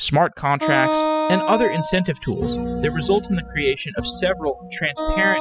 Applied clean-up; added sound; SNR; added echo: classical method spectral subtraction.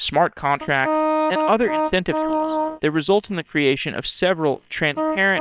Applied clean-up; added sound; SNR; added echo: neural separator model SepFormer WHAM!.